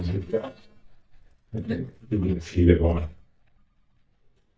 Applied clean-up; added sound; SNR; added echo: neural mask model DeepFilterNet 3.